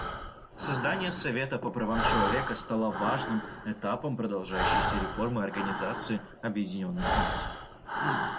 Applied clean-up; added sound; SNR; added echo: none; Breathing; 0 dB; none.